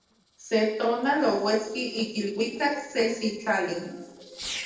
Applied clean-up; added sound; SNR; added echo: neural separator model SepFormer DNS4.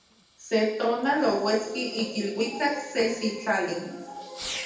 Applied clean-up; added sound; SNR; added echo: none; Fireworks; 17 dB; reverberation time 0.9 s.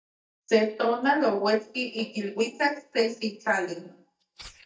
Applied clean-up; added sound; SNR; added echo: neural mask model DeepFilterNet 3.